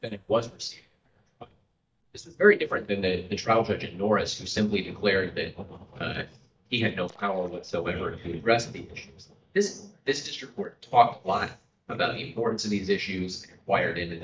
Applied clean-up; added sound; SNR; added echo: neural mask model DeepFilterNet 3.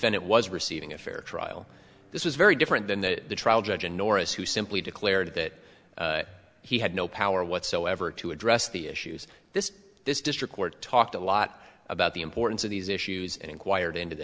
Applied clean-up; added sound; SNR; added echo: none; none; none; none.